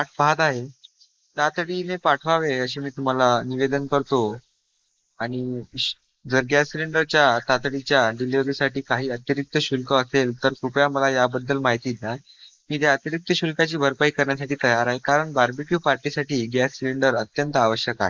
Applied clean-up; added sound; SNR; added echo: neural mask model Resemble Enhance denoiser.